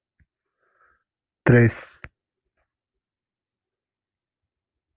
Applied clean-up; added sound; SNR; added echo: none; none; none; none.